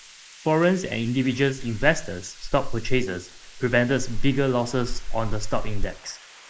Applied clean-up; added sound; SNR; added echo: neural mask model Resemble Enhance denoiser.